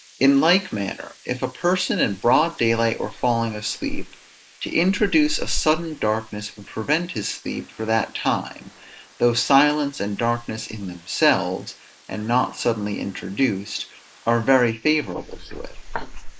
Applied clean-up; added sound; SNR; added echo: neural mask model Resemble Enhance denoiser.